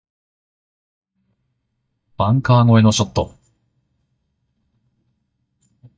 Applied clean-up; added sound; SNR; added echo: neural mask model DeepFilterNet 3.